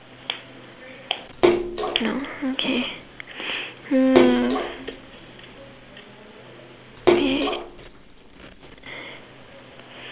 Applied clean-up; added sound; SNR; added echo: none; Splash, splatter; -2 dB; none.